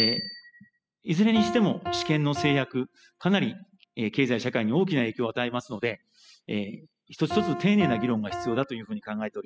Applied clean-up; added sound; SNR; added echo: classical method spectral subtraction.